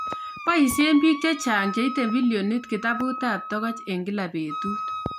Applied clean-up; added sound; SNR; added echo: none; Wind instrument, woodwind instrument; 10 dB; none.